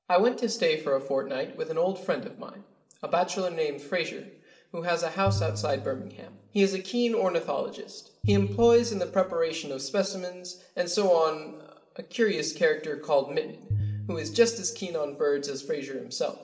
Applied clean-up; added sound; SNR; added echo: none; Piano; 7 dB; reverberation time 0.7 s.